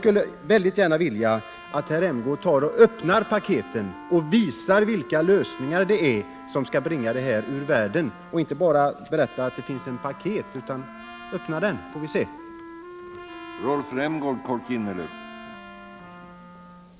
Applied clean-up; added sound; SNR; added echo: none; Wind instrument, woodwind instrument + Trumpet; 17 dB; none.